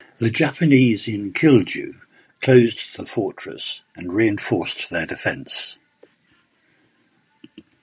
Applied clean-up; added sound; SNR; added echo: none; none; none; none.